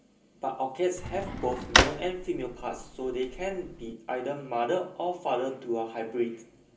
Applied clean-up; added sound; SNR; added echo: none; Drawer open or close; -2 dB; reverberation time 0.3 s.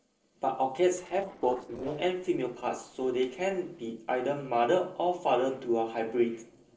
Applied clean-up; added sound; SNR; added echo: neural separator model SepFormer DNS4.